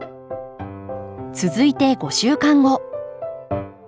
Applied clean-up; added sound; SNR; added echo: none; none; none; none.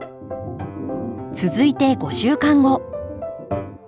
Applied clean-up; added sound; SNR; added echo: none; Organ; 11 dB; none.